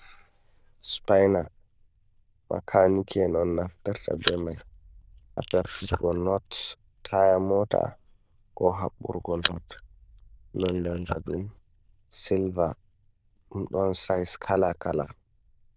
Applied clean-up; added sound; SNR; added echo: neural diffusion model UNIVERSE++.